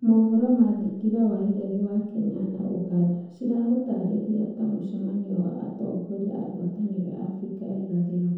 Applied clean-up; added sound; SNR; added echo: none; none; none; reverberation time 0.9 s.